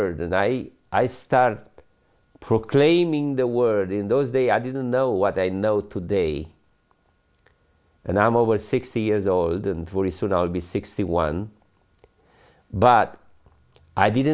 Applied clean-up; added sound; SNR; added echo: none; none; none; none.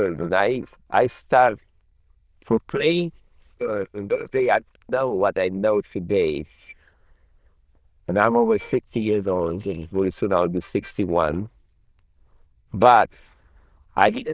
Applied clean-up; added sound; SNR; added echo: neural diffusion model UNIVERSE++.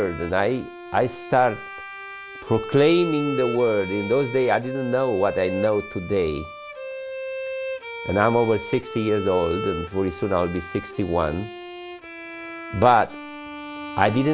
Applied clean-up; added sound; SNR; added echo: none; Bowed string instrument; 10 dB; none.